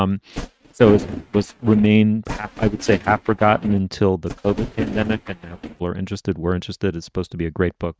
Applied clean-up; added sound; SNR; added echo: neural mask model RNNoise.